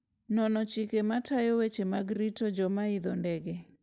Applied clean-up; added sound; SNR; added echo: none; none; none; none.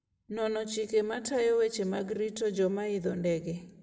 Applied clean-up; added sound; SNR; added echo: none; none; none; reverberation time 0.8 s.